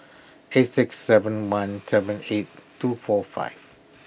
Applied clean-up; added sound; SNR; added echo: none; none; none; none.